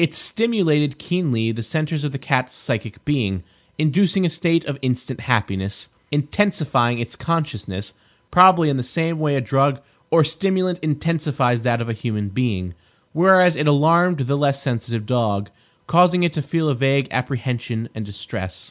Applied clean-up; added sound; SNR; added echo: none; none; none; none.